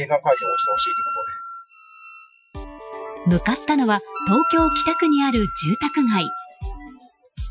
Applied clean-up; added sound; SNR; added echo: classical method Wiener filter.